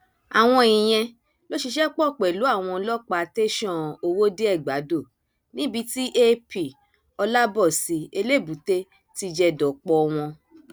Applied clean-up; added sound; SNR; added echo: none; none; none; none.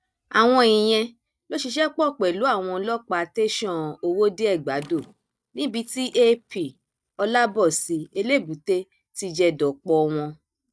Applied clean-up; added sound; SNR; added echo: neural mask model DeepFilterNet 3.